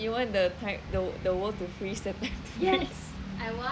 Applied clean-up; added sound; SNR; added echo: none; none; none; none.